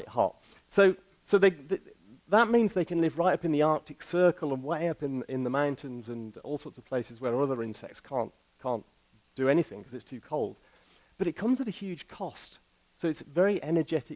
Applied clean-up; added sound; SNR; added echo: none; none; none; none.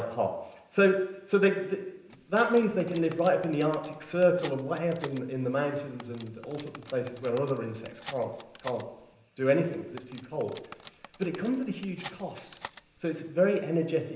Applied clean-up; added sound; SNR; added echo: none; Cutlery, silverware; 19 dB; reverberation time 0.9 s.